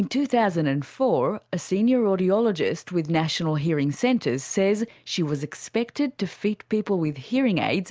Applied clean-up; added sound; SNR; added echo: none; none; none; none.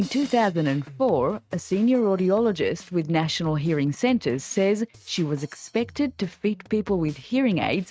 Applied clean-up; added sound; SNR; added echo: neural mask model RNNoise.